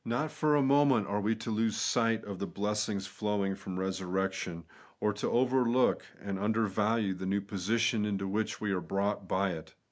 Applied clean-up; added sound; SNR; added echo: none; none; none; none.